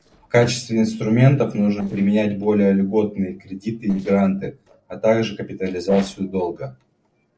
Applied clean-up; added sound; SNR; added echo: neural separator model SepFormer DNS4.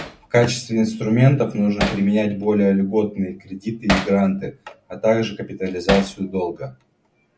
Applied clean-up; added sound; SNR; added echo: none; Hammer; 11 dB; none.